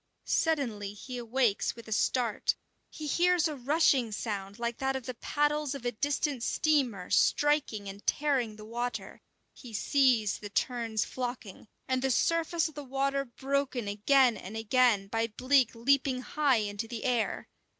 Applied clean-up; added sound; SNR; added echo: none; none; none; none.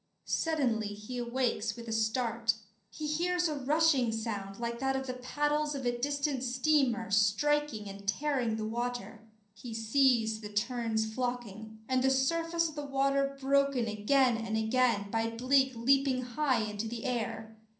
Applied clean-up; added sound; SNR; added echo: none; none; none; reverberation time 0.6 s.